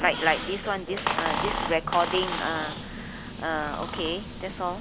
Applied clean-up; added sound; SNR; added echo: none; Squeak; 4 dB; none.